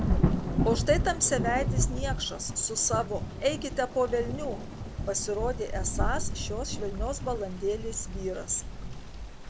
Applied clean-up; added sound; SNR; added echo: none; Thunder / Rain; 0 dB; none.